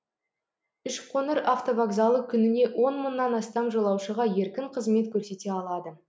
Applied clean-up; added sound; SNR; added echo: none; none; none; none.